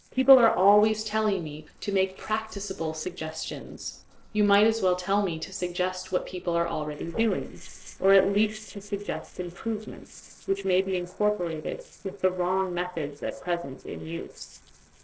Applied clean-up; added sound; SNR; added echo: neural separator model SepFormer DNS4.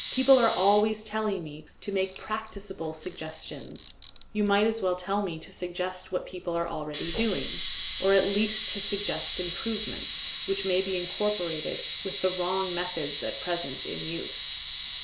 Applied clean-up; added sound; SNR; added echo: none; Camera; 0 dB; none.